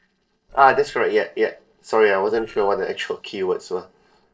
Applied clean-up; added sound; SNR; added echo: neural separator model SepFormer DNS4.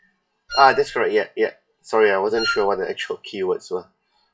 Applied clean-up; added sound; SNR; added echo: classical method WPE with log-MMSE.